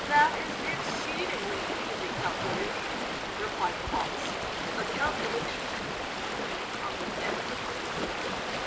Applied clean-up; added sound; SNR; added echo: none; Stream; -2 dB; none.